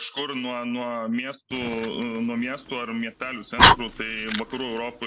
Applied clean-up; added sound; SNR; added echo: none; Fire; -3 dB; none.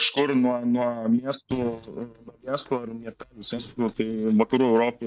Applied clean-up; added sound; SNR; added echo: neural mask model DeepFilterNet 3.